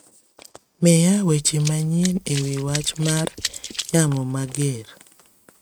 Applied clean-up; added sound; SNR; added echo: neural mask model RNNoise.